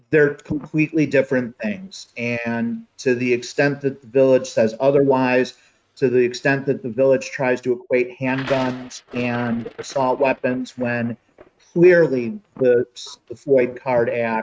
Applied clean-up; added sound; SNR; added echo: neural mask model RNNoise.